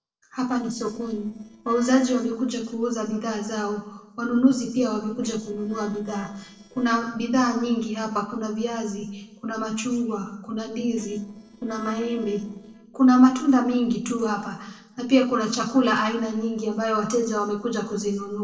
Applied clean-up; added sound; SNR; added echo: neural separator model SepFormer DNS4.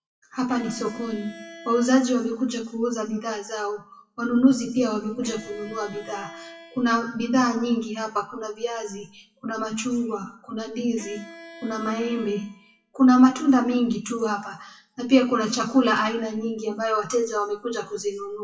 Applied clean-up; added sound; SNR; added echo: classical method WPE with log-MMSE.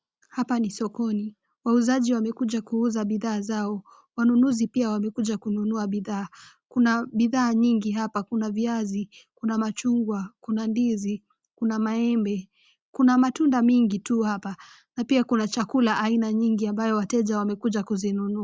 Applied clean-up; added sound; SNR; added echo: none; none; none; none.